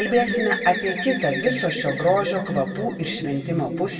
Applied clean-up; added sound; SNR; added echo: none; Bird; 10 dB; reverberation time 2.0 s.